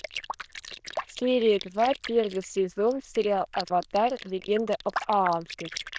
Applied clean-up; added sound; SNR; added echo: neural diffusion model UNIVERSE++.